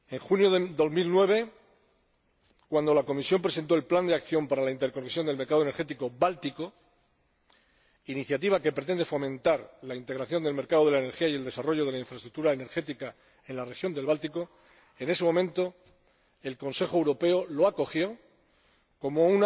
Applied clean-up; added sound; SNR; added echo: none; none; none; none.